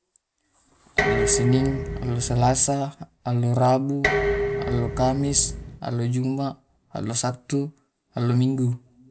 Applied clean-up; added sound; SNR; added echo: none; Dishes, pots, and pans; 5 dB; none.